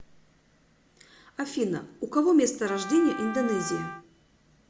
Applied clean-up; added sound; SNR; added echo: none; Wind instrument, woodwind instrument; 11 dB; none.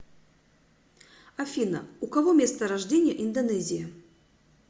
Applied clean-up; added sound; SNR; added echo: none; none; none; none.